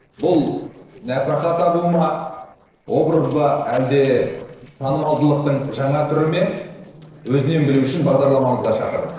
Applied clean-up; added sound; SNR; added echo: neural separator model SepFormer DNS4.